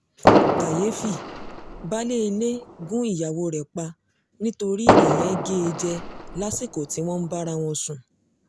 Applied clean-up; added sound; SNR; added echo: none; Fireworks; -4 dB; none.